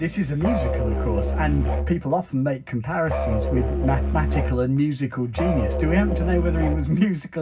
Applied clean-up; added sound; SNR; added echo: none; Musical instrument; 0 dB; reverberation time 0.4 s.